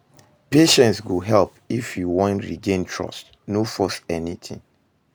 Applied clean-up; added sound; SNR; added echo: none; none; none; none.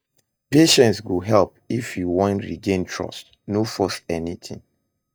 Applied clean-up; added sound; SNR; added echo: neural mask model DeepFilterNet 3.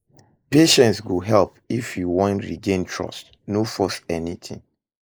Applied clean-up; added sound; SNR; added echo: neural mask model Resemble Enhance denoiser.